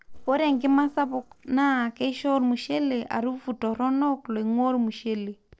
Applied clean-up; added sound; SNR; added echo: neural separator model SepFormer DNS4.